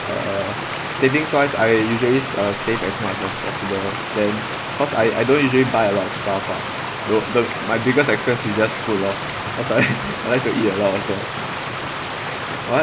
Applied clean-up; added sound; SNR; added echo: none; Stream; 5 dB; none.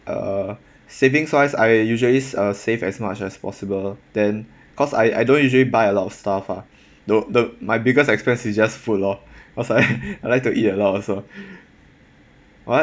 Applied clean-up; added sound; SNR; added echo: none; none; none; none.